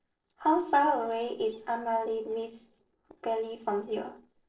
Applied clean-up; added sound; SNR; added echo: neural separator model SepFormer DNS4.